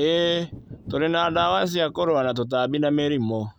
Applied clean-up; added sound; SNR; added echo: none; Thunder / Wind; 20 dB; none.